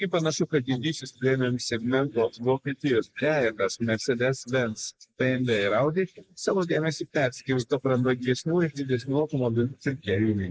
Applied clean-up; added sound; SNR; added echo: neural mask model Resemble Enhance denoiser.